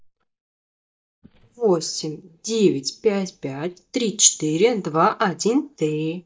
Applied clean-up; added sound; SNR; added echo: neural mask model DeepFilterNet 3.